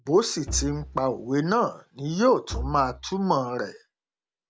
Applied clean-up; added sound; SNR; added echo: none; Bowed string instrument; 11 dB; none.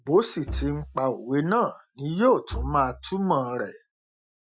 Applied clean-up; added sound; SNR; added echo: classical method Wiener filter.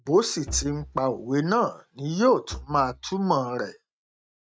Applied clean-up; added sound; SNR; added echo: neural mask model RNNoise.